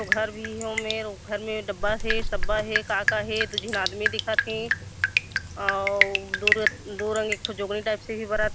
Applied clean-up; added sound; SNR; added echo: none; Drip; -1 dB; none.